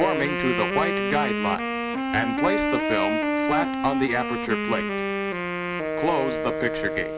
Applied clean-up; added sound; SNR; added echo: none; Wind instrument, woodwind instrument; -1 dB; none.